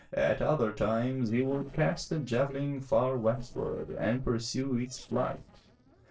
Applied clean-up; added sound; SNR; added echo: neural separator model SepFormer DNS4.